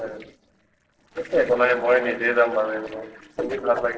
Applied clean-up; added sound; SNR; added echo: neural separator model SepFormer DNS4.